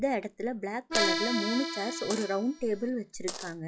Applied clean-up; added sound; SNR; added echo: classical method log-MMSE.